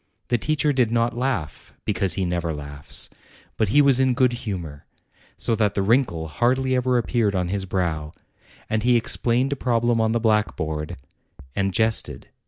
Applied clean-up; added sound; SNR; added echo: none; Bass drum; 20 dB; none.